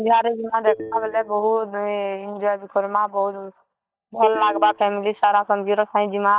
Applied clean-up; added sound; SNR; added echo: neural mask model DeepFilterNet 3.